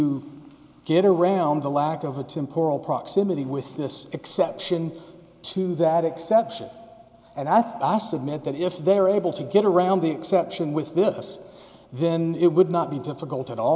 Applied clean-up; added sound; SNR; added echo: none; none; none; none.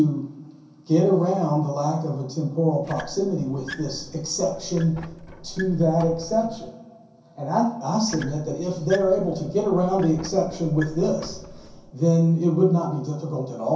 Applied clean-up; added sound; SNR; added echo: none; Squeak; 17 dB; reverberation time 0.6 s.